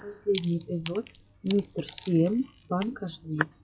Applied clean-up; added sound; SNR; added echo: classical method log-MMSE.